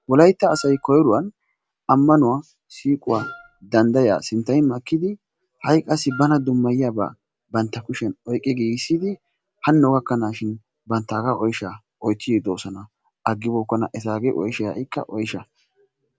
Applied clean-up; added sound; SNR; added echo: none; Wind instrument, woodwind instrument; 17 dB; none.